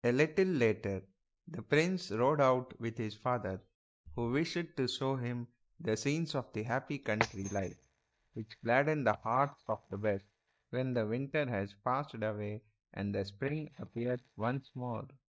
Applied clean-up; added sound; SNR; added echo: neural mask model DeepFilterNet 3.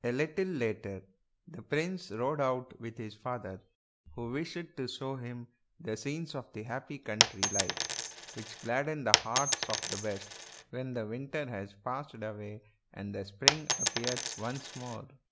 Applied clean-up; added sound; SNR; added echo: none; Coin (dropping); -4 dB; none.